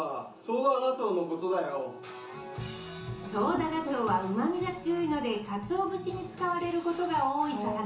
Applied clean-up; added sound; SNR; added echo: none; Wind instrument, woodwind instrument; 20 dB; reverberation time 0.8 s.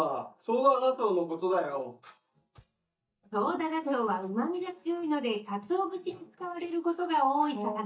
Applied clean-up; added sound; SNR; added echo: neural mask model DeepFilterNet 3.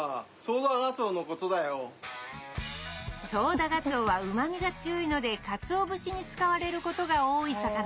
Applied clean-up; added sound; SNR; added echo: none; none; none; none.